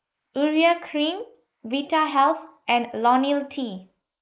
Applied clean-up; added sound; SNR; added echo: neural mask model Resemble Enhance denoiser.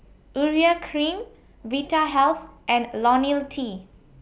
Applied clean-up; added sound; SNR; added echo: none; none; none; none.